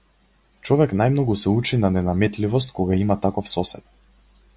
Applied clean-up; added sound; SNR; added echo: none; none; none; none.